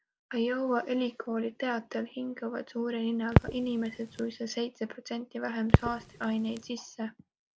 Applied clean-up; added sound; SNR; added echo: none; Crackle; -2 dB; none.